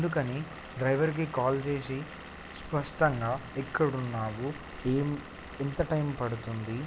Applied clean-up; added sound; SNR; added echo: none; Engine / Vehicle; 14 dB; none.